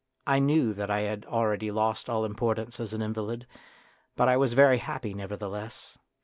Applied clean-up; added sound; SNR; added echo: none; none; none; none.